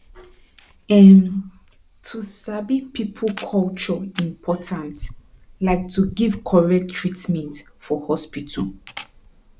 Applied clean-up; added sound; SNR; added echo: none; Camera; 20 dB; none.